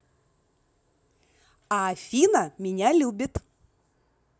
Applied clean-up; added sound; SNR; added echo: none; none; none; none.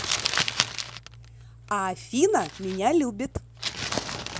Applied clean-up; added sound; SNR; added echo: none; Crumpling, crinkling; 4 dB; none.